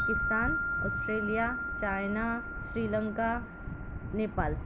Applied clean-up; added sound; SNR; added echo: none; Wind chime; 3 dB; none.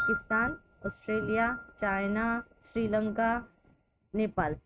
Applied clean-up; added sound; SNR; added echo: neural mask model RNNoise.